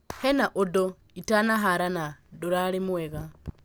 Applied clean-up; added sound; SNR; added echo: none; none; none; none.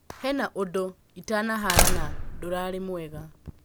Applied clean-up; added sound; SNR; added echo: none; Slam; -2 dB; none.